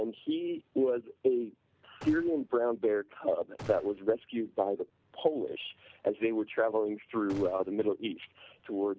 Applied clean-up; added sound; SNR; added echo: none; Gunshot, gunfire; 19 dB; none.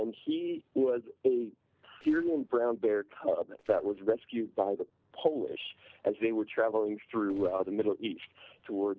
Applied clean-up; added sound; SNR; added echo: neural separator model SepFormer DNS4.